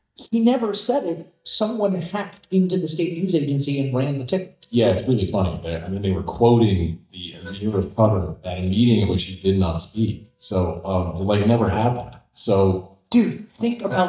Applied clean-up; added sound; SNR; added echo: neural mask model DeepFilterNet 3.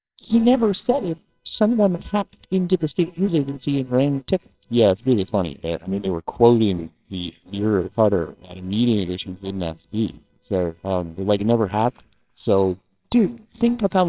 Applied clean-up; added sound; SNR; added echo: neural separator model SepFormer WHAMR!.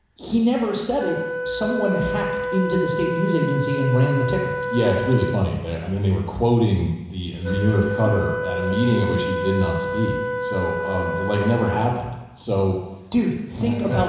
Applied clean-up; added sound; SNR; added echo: none; Wind instrument, woodwind instrument; 6 dB; reverberation time 1.0 s.